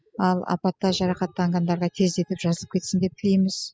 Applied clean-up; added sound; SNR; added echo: classical method spectral subtraction.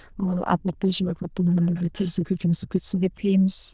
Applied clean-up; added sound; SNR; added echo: neural diffusion model UNIVERSE++.